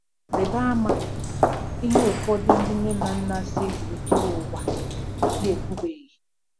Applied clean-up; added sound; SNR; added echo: none; Walk, footsteps; -2 dB; none.